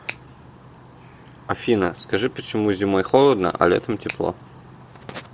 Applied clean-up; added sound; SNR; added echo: none; Finger snapping; 13 dB; none.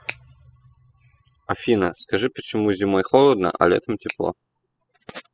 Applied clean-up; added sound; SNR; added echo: classical method spectral subtraction.